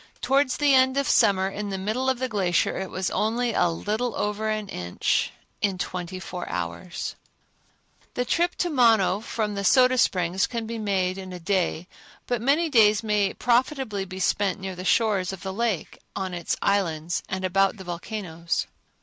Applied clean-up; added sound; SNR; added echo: none; none; none; none.